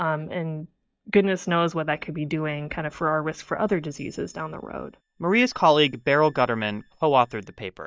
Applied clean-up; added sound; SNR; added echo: neural mask model DeepFilterNet 3.